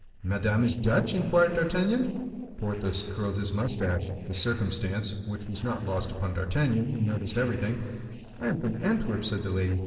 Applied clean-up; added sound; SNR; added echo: neural separator model SepFormer DNS4.